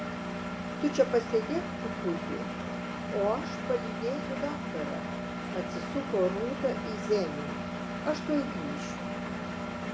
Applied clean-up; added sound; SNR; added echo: none; Engine; 2 dB; none.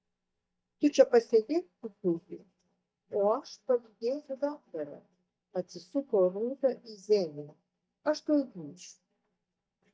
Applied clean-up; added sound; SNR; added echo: neural mask model DeepFilterNet 3.